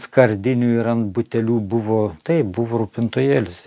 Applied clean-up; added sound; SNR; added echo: none; none; none; none.